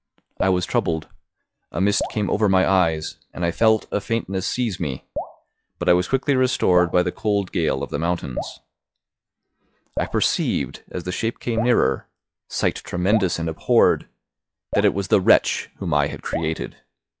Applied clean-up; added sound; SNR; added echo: classical method log-MMSE.